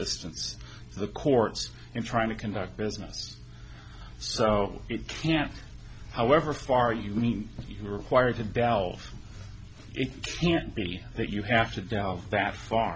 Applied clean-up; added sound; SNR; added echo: none; none; none; none.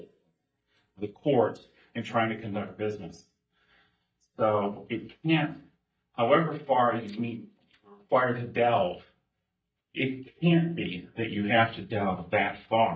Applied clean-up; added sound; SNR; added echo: neural mask model DeepFilterNet 3.